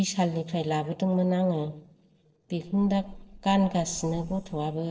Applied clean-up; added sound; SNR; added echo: neural separator model SepFormer DNS4.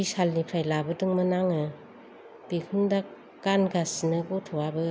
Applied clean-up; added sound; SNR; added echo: none; none; none; none.